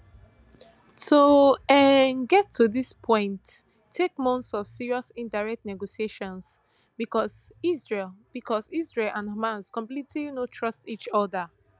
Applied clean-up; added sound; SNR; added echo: none; none; none; none.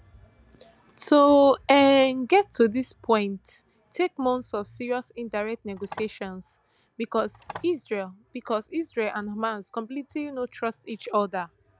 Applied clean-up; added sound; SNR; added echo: none; Telephone; 19 dB; none.